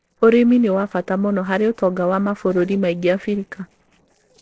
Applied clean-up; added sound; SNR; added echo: neural separator model SepFormer DNS4.